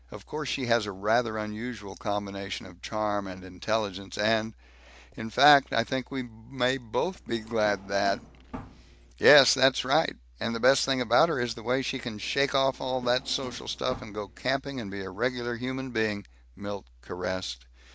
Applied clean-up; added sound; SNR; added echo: none; Drawer open or close; 18 dB; none.